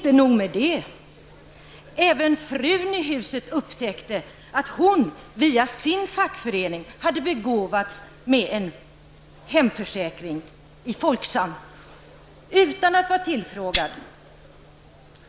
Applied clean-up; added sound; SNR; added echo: none; Tambourine; 6 dB; none.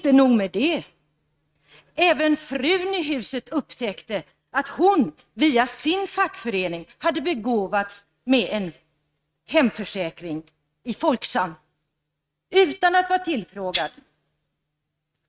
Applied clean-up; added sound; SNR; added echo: neural mask model RNNoise.